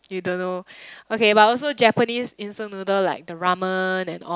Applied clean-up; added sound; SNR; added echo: none; none; none; none.